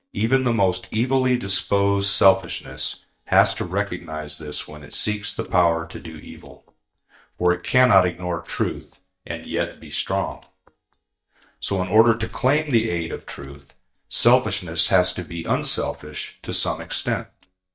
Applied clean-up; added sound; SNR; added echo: neural mask model DeepFilterNet 3.